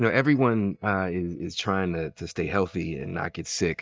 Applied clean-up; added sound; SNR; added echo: neural mask model DeepFilterNet 3.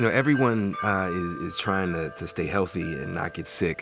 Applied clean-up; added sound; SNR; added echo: none; Wind chime; 12 dB; none.